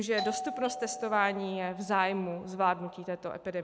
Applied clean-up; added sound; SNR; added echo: none; Doorbell; 10 dB; none.